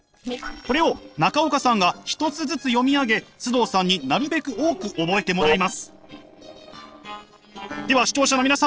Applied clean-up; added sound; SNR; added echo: neural separator model SepFormer DNS4.